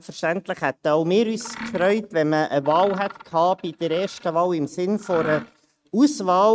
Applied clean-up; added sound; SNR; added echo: neural mask model RNNoise.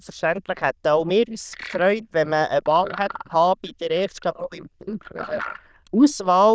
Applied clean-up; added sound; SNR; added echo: neural diffusion model UNIVERSE++.